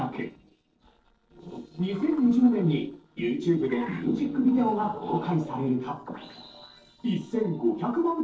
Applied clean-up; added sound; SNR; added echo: neural separator model SepFormer DNS4.